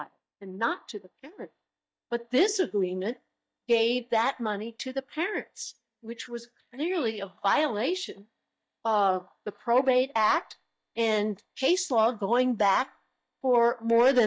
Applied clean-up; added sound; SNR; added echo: neural mask model DeepFilterNet 3.